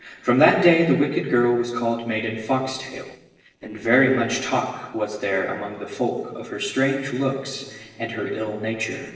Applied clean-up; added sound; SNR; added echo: neural separator model SepFormer DNS4.